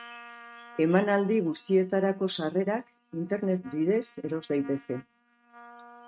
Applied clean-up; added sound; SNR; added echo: neural mask model RNNoise.